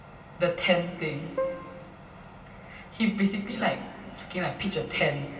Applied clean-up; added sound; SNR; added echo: none; Keyboard (musical); 3 dB; reverberation time 2.3 s.